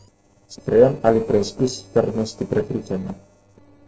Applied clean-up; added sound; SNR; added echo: neural separator model SepFormer DNS4.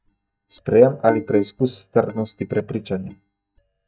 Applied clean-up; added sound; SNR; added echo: neural mask model DeepFilterNet 3.